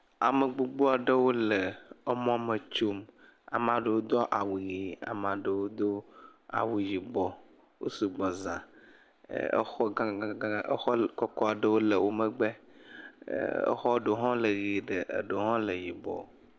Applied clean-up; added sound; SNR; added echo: none; none; none; none.